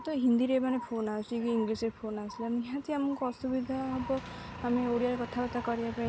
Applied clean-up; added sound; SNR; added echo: none; Engine; 16 dB; none.